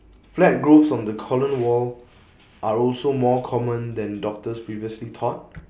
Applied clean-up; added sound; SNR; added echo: none; none; none; none.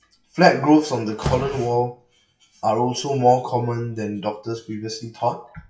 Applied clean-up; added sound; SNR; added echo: classical method WPE with log-MMSE.